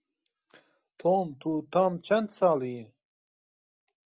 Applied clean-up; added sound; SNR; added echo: none; none; none; none.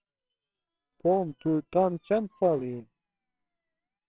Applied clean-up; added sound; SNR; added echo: neural separator model SepFormer WHAMR!.